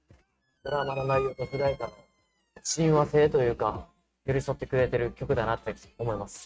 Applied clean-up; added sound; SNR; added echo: neural mask model RNNoise.